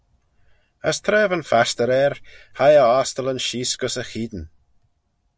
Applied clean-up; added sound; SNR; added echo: none; none; none; none.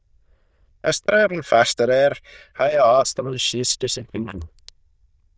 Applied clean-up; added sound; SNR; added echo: neural diffusion model UNIVERSE++.